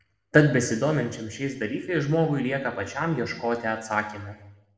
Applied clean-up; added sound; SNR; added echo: none; none; none; reverberation time 0.9 s.